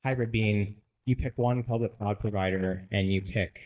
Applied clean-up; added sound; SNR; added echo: neural mask model DeepFilterNet 3.